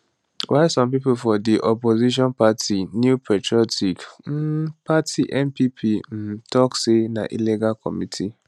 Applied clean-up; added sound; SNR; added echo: none; none; none; none.